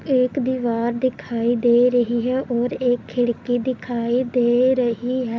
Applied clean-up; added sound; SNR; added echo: none; none; none; none.